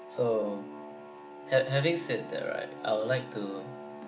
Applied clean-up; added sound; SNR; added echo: none; none; none; none.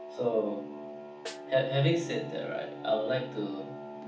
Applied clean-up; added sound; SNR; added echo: none; Snare drum; 19 dB; reverberation time 0.4 s.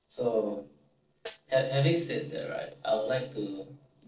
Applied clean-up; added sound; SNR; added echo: neural separator model SepFormer DNS4.